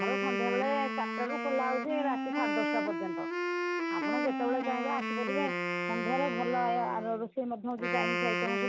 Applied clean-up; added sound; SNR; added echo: none; Wind instrument, woodwind instrument; -1 dB; none.